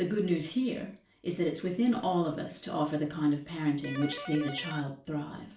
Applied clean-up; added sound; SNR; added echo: none; Electric guitar; 10 dB; reverberation time 0.4 s.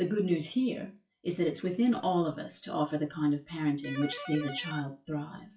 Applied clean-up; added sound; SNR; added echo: classical method WPE with log-MMSE.